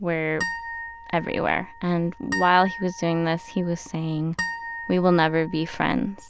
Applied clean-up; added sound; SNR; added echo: none; Harp; 11 dB; none.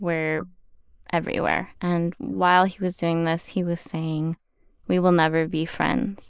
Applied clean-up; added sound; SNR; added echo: neural mask model Resemble Enhance denoiser.